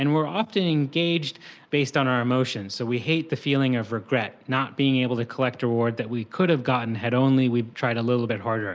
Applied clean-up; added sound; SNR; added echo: none; none; none; none.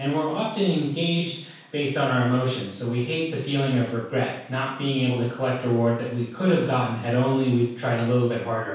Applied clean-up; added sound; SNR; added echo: none; none; none; reverberation time 0.7 s.